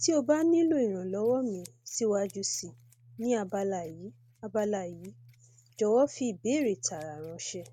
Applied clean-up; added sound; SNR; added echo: neural mask model RNNoise.